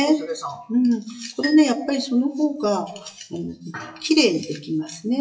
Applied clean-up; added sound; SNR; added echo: classical method WPE with log-MMSE.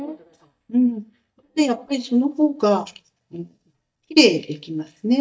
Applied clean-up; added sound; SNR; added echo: neural mask model DeepFilterNet 3.